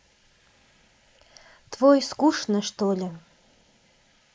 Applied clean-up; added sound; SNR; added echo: neural mask model Resemble Enhance denoiser.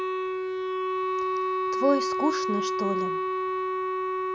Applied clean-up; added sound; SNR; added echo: none; Wind instrument, woodwind instrument; -4 dB; none.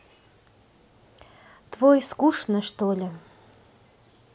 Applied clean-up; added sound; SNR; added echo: none; none; none; none.